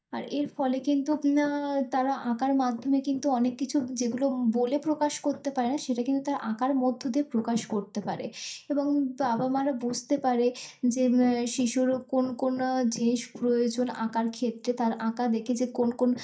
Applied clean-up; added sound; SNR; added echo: neural mask model DeepFilterNet 3.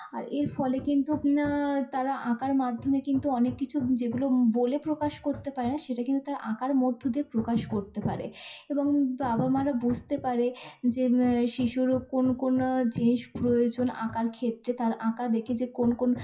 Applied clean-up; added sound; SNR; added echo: classical method WPE with log-MMSE.